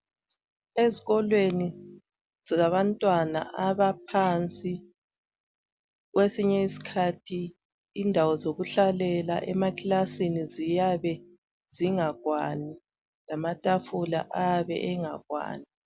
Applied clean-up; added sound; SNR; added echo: none; none; none; none.